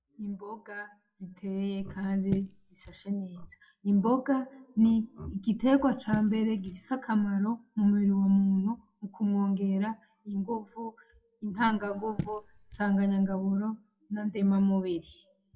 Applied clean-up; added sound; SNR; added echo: classical method WPE with log-MMSE.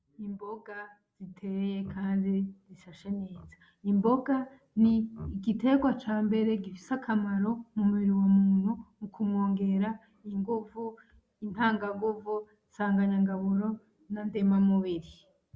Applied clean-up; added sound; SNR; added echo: none; none; none; none.